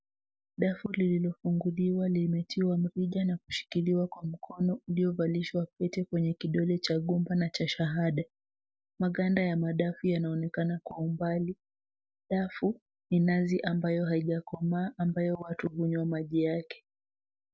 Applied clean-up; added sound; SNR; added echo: none; none; none; none.